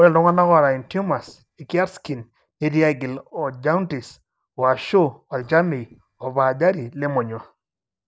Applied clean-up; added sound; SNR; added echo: neural separator model SepFormer DNS4.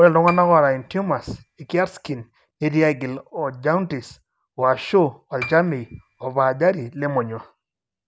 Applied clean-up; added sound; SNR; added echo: none; Piano; 17 dB; none.